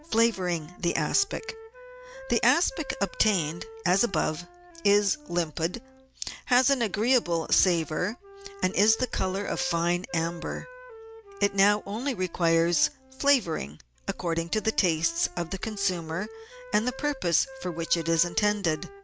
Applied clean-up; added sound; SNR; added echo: none; Wind instrument, woodwind instrument; 18 dB; none.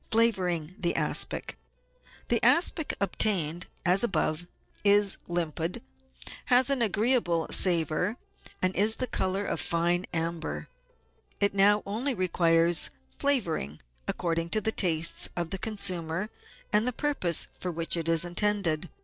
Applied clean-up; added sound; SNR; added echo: neural separator model SepFormer DNS4.